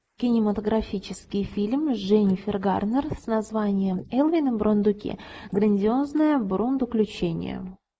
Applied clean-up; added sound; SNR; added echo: neural mask model Resemble Enhance denoiser.